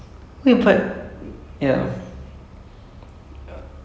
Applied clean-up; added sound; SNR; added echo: none; none; none; none.